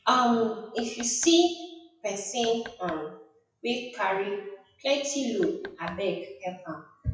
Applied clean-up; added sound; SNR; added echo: classical method WPE with log-MMSE.